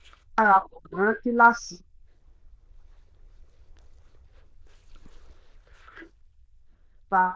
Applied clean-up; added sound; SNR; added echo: neural diffusion model UNIVERSE++.